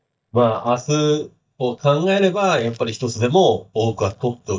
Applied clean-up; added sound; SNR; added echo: neural mask model DeepFilterNet 3.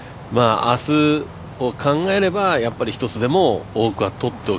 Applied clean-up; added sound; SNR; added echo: none; none; none; none.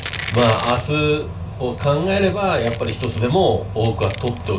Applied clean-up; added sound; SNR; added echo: none; Crushing; 14 dB; reverberation time 0.3 s.